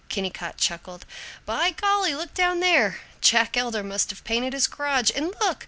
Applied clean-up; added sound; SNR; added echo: none; none; none; none.